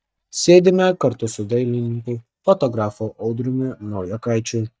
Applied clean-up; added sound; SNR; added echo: neural mask model DeepFilterNet 3.